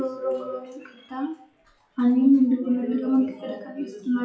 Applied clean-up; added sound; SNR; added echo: classical method WPE with log-MMSE.